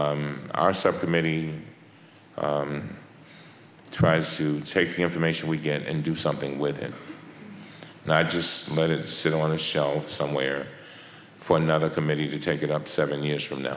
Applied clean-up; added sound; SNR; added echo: none; none; none; none.